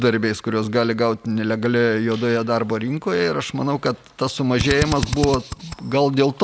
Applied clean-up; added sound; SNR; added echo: none; Drill; 6 dB; none.